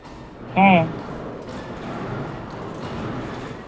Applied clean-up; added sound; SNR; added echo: none; Mechanisms; 6 dB; reverberation time 0.4 s.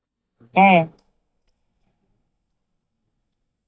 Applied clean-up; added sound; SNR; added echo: neural mask model DeepFilterNet 3.